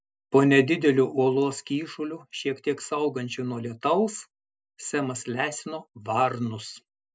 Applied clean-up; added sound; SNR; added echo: none; none; none; none.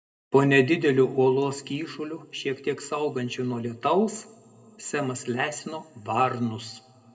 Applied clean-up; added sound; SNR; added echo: none; none; none; reverberation time 1.4 s.